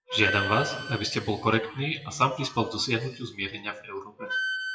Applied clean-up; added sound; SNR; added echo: classical method WPE with log-MMSE.